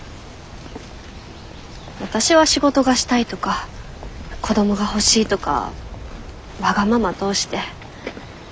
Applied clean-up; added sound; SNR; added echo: none; none; none; none.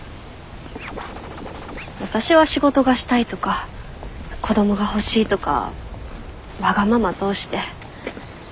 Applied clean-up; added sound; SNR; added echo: none; Scratching (performance technique); 14 dB; none.